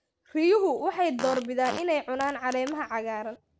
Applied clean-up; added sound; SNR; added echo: none; Fart; 15 dB; none.